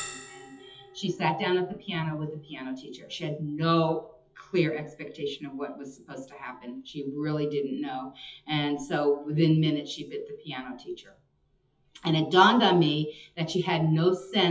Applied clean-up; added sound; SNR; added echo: classical method WPE with log-MMSE.